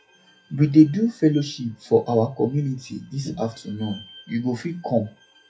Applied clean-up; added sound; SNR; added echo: classical method WPE with log-MMSE.